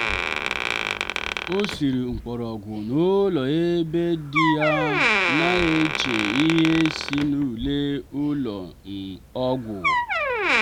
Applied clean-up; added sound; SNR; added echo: none; Door; 2 dB; none.